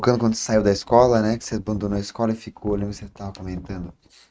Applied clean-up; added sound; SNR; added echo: neural mask model RNNoise.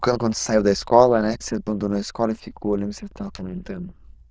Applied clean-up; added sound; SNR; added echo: neural diffusion model UNIVERSE++.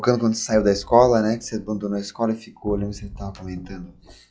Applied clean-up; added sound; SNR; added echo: classical method log-MMSE.